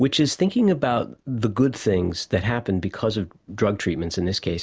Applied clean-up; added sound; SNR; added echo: none; none; none; none.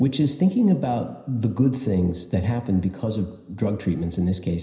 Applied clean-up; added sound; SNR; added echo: none; none; none; reverberation time 0.9 s.